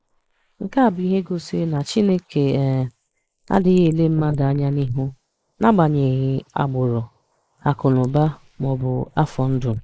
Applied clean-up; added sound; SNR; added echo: neural mask model Resemble Enhance denoiser.